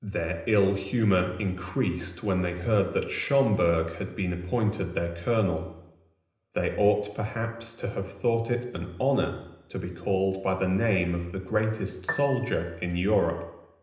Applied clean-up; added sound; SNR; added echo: none; Piano; 11 dB; reverberation time 0.9 s.